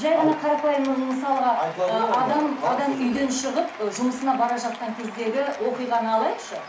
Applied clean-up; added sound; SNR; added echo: none; Applause / Cheering; 15 dB; reverberation time 0.4 s.